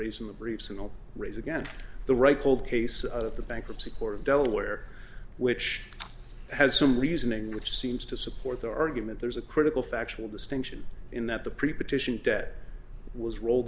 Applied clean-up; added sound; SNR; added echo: none; none; none; none.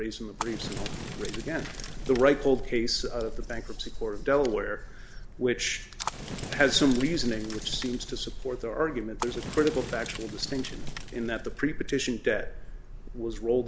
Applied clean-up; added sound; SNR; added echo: none; Fire; 11 dB; none.